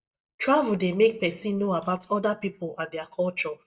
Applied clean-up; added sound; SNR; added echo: neural mask model DeepFilterNet 3.